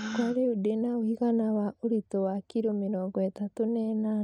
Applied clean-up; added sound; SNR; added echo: none; Gasp; 17 dB; none.